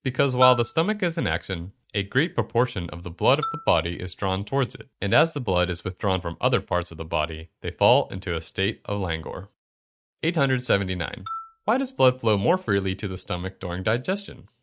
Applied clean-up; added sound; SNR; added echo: neural mask model RNNoise.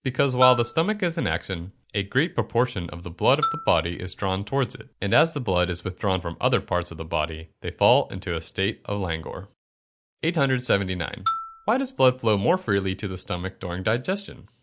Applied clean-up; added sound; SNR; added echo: none; Marimba, xylophone; 10 dB; none.